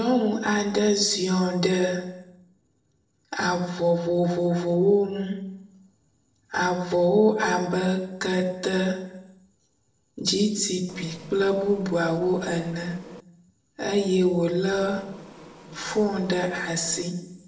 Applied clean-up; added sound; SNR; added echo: neural separator model SepFormer DNS4.